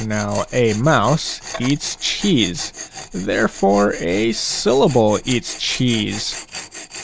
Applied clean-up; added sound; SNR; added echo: none; Tools; 14 dB; none.